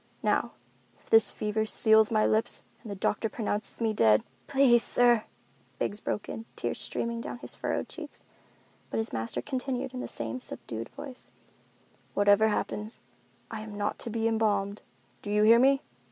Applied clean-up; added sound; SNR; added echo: none; none; none; none.